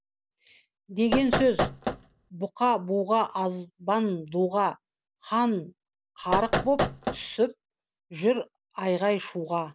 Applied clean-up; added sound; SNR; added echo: none; Knock; 1 dB; none.